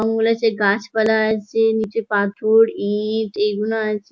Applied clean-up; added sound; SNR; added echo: none; none; none; none.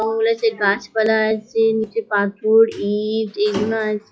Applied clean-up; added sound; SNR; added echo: classical method log-MMSE.